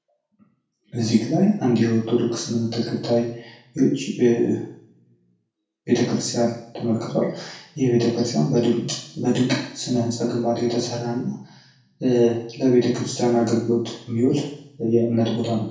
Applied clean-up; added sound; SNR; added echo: none; none; none; reverberation time 0.6 s.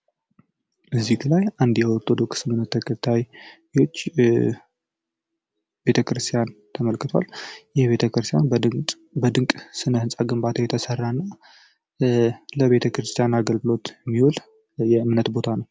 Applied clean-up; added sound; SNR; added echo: none; none; none; none.